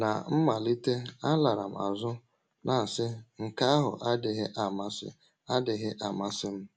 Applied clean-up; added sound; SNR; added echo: none; none; none; none.